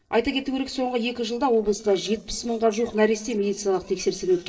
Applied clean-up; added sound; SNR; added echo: neural separator model SepFormer DNS4.